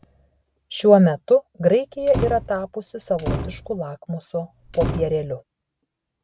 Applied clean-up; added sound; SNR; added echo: none; Slam; 8 dB; none.